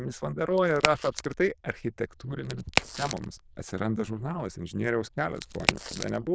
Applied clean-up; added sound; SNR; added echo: neural diffusion model UNIVERSE++.